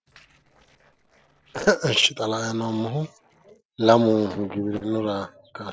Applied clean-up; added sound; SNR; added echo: neural separator model SepFormer DNS4.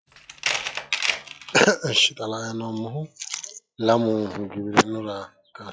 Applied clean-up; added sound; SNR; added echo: classical method log-MMSE.